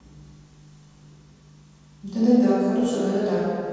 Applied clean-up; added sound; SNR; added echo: none; none; none; reverberation time 2.1 s.